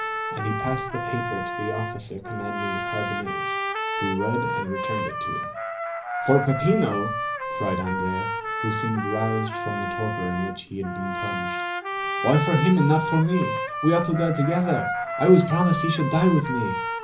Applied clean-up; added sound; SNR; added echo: none; Trumpet; 4 dB; reverberation time 0.5 s.